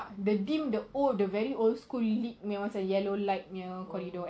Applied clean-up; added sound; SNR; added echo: none; none; none; none.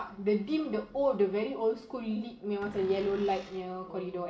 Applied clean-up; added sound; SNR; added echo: none; Cupboard open or close; 16 dB; reverberation time 1.0 s.